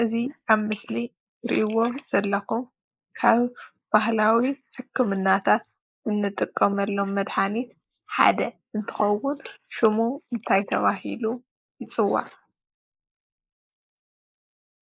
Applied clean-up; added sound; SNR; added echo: neural mask model Resemble Enhance denoiser.